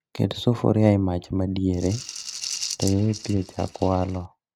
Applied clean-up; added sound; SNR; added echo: neural mask model RNNoise.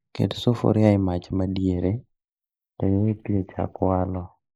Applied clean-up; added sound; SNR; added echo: neural mask model Resemble Enhance denoiser.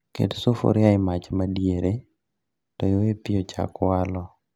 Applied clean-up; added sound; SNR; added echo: none; none; none; none.